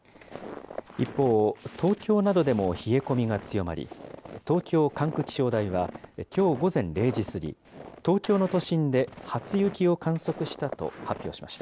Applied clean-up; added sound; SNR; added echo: none; Walk, footsteps; 16 dB; none.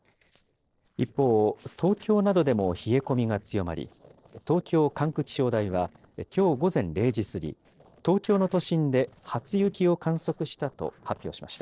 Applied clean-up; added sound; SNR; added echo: neural separator model SepFormer DNS4.